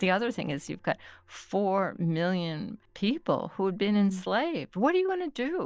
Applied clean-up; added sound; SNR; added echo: none; none; none; none.